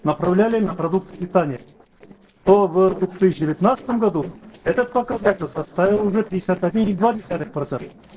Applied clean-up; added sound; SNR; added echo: neural separator model SepFormer DNS4.